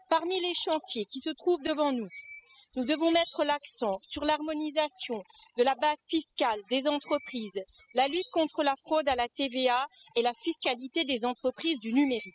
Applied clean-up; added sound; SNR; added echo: classical method spectral subtraction.